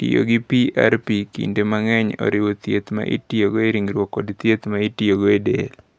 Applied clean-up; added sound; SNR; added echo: none; none; none; none.